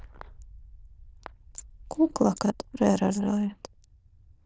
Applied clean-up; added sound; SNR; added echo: neural diffusion model UNIVERSE++.